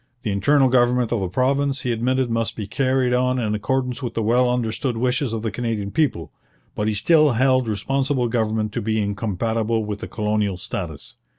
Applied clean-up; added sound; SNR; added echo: none; none; none; none.